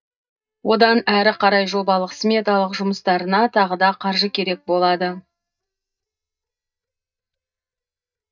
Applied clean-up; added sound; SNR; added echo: neural mask model DeepFilterNet 3.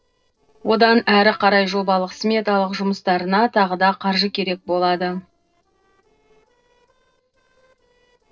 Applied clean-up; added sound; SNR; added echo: neural separator model SepFormer DNS4.